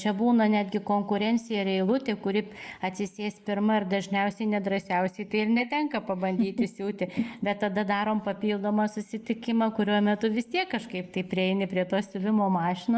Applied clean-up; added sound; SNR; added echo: neural mask model Resemble Enhance denoiser.